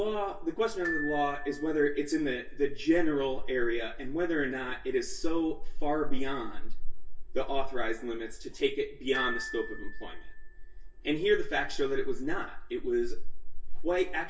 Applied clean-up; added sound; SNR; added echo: none; Glockenspiel; 15 dB; reverberation time 0.1 s.